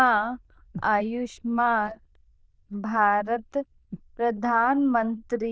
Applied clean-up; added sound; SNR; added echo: neural diffusion model UNIVERSE++.